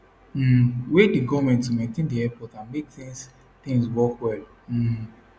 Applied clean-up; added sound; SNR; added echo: none; none; none; none.